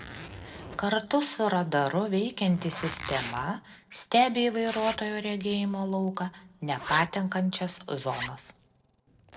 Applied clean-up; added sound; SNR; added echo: none; Zipper (clothing); 11 dB; reverberation time 0.4 s.